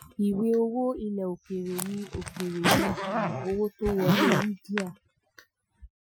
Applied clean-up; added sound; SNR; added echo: classical method Wiener filter.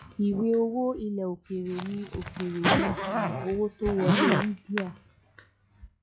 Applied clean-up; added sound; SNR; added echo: classical method log-MMSE.